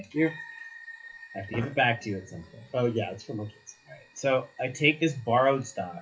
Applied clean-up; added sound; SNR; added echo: classical method WPE with log-MMSE.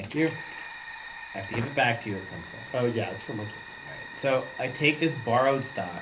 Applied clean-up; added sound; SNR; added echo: none; Fire; 12 dB; reverberation time 0.3 s.